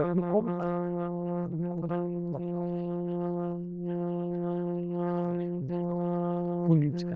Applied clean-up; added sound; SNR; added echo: neural diffusion model UNIVERSE++.